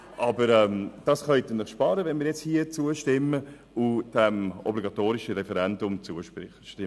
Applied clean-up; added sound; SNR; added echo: none; none; none; none.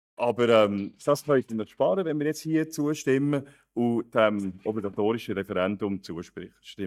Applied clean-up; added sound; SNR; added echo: neural mask model DeepFilterNet 3.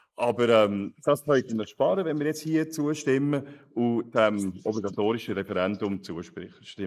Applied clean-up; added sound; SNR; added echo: neural mask model Resemble Enhance denoiser.